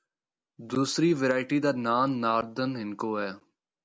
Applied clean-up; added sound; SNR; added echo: none; none; none; none.